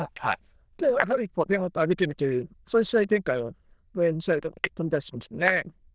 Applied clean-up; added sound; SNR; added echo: neural diffusion model UNIVERSE++.